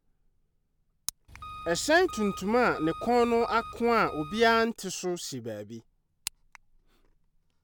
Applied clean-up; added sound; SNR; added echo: none; Engine; 14 dB; none.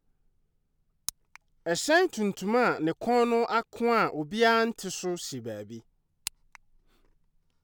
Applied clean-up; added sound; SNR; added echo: none; none; none; none.